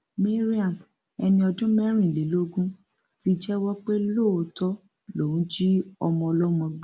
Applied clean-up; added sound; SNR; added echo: none; none; none; none.